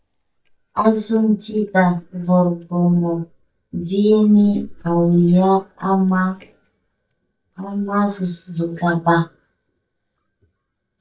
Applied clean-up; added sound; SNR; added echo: neural mask model DeepFilterNet 3.